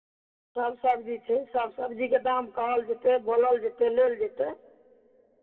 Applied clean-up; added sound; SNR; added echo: none; none; none; reverberation time 1.7 s.